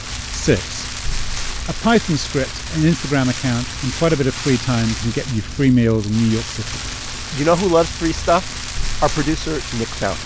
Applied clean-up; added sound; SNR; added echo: none; Rain; 6 dB; none.